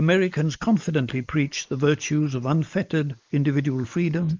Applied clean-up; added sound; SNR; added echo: neural mask model Resemble Enhance denoiser.